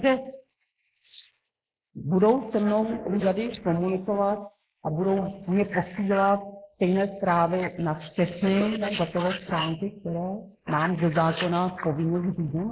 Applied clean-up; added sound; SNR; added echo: neural mask model Resemble Enhance denoiser.